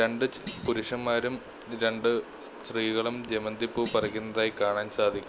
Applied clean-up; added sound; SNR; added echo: none; Thump, thud; 14 dB; none.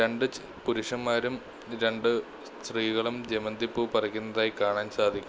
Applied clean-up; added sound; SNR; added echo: none; none; none; none.